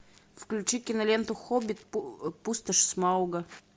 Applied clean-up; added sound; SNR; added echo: none; none; none; none.